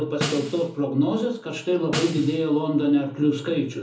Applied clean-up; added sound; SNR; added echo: none; Snare drum; 11 dB; reverberation time 0.6 s.